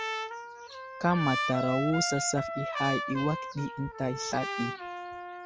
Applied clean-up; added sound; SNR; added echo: none; Trumpet; 4 dB; none.